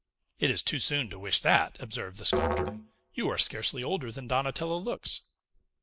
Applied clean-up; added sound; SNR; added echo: none; Musical instrument; 5 dB; none.